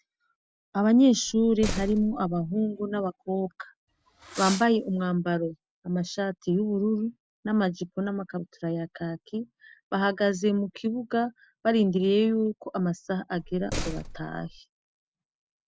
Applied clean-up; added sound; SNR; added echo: none; Slam + Fireworks; 9 dB; none.